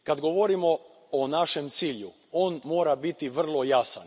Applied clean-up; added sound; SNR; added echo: none; none; none; none.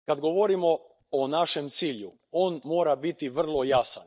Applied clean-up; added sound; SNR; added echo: neural mask model DeepFilterNet 3.